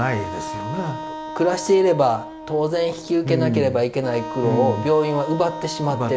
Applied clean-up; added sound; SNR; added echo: none; Wind instrument, woodwind instrument; 11 dB; none.